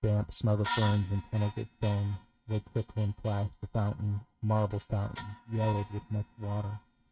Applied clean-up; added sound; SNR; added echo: neural mask model RNNoise.